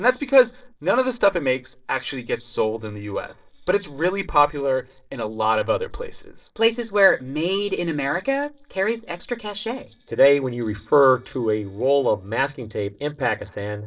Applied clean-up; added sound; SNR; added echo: neural separator model SepFormer DNS4.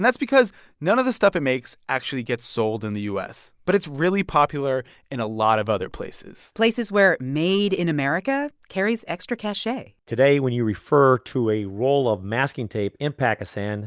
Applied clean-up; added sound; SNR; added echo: none; none; none; none.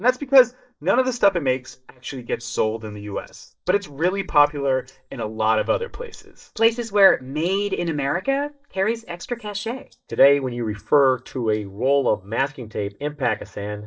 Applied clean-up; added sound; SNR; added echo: neural mask model DeepFilterNet 3.